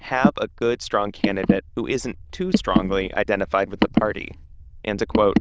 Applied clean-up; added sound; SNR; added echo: neural diffusion model UNIVERSE++.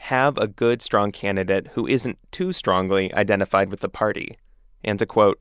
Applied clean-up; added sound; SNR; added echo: none; none; none; none.